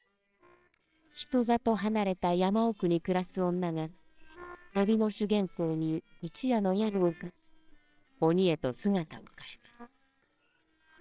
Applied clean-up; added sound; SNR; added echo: neural separator model SepFormer WHAMR!.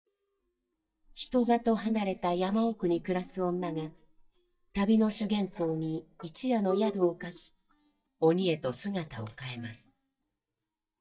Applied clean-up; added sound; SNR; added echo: neural mask model DeepFilterNet 3.